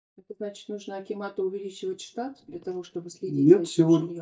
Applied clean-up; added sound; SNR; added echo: neural mask model DeepFilterNet 3.